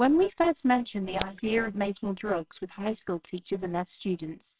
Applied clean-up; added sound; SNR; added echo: neural separator model SepFormer WHAMR!.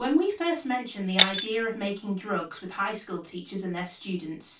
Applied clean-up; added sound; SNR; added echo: none; Shatter; 3 dB; reverberation time 0.2 s.